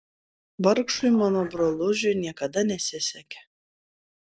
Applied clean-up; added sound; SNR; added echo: neural separator model SepFormer DNS4.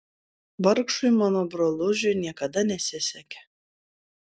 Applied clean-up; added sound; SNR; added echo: none; none; none; none.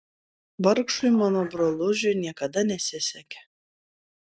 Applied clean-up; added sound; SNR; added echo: neural mask model RNNoise.